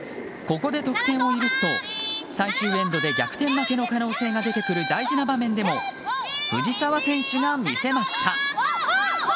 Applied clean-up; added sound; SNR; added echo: none; none; none; none.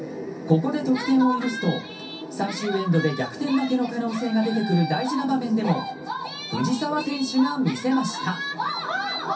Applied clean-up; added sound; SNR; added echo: none; none; none; reverberation time 0.3 s.